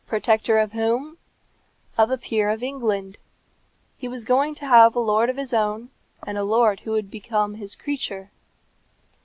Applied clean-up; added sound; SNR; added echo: none; none; none; none.